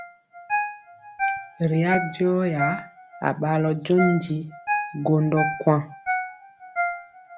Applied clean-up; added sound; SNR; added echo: none; Ringtone; 5 dB; none.